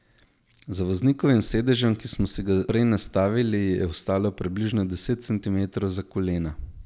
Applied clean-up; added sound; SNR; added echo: none; none; none; none.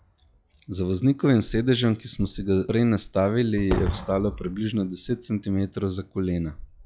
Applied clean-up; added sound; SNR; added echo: classical method log-MMSE.